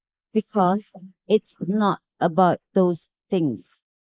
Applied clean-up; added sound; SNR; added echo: neural mask model Resemble Enhance denoiser.